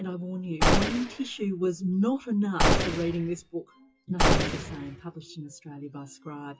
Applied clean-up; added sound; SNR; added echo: classical method WPE with log-MMSE.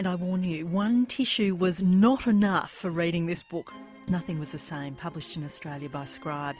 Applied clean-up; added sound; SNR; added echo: none; none; none; none.